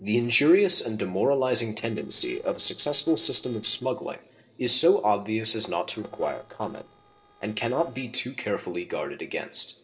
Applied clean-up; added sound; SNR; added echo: neural separator model SepFormer DNS4.